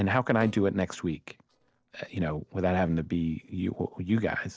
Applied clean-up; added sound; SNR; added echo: neural separator model SepFormer DNS4.